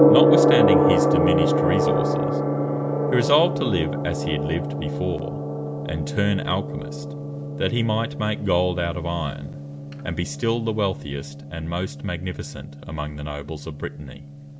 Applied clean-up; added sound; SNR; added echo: none; Gong; -3 dB; none.